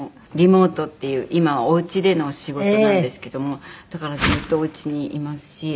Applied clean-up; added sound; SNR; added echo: none; Whoosh, swoosh, swish; 3 dB; none.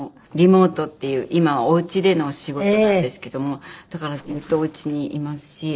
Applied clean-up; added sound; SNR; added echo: neural separator model SepFormer DNS4.